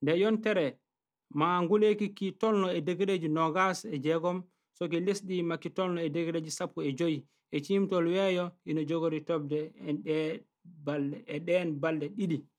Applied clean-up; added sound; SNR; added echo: none; none; none; none.